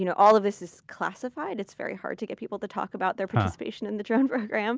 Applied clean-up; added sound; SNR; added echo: none; none; none; none.